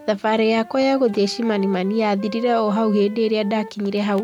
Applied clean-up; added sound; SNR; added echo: none; Wind instrument, woodwind instrument; 18 dB; none.